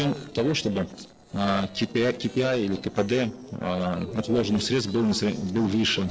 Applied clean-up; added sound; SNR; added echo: neural separator model SepFormer DNS4.